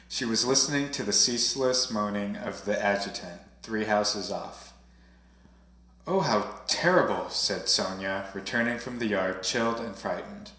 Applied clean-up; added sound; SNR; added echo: none; none; none; reverberation time 0.7 s.